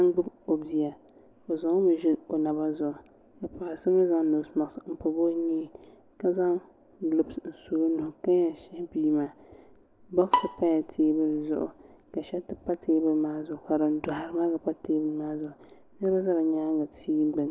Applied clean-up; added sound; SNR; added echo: none; Bowed string instrument; 5 dB; none.